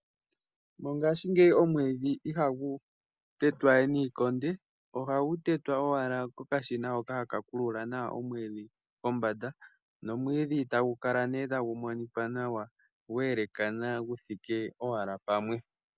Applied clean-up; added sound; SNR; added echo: none; none; none; none.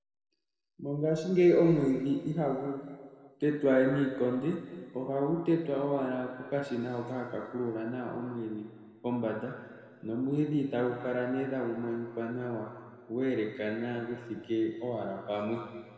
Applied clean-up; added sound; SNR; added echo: none; none; none; reverberation time 1.9 s.